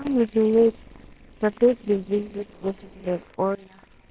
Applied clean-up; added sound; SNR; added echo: neural separator model SepFormer WHAMR!.